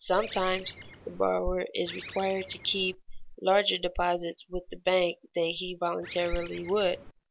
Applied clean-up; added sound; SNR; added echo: none; Bird; 16 dB; none.